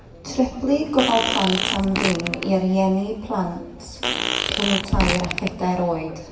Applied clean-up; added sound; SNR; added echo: none; Fart; 3 dB; reverberation time 0.9 s.